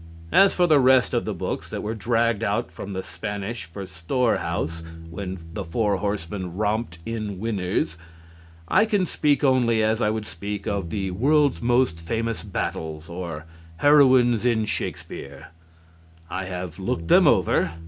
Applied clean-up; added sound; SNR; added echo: none; Bass guitar; 15 dB; none.